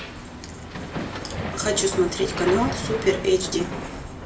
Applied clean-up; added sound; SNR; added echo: none; Hammer; 6 dB; reverberation time 0.4 s.